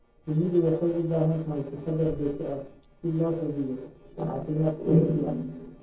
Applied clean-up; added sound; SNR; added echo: neural separator model SepFormer DNS4.